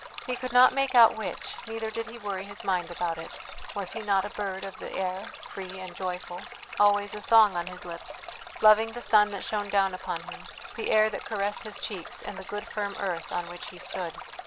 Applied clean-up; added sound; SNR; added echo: none; Stream; 11 dB; none.